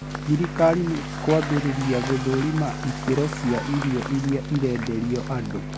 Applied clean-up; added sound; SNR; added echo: none; Applause / Crowd / Cheering; 12 dB; none.